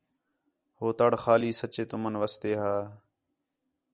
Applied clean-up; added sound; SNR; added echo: none; none; none; none.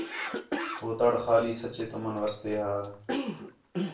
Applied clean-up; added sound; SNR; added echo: none; Cough; 7 dB; reverberation time 0.3 s.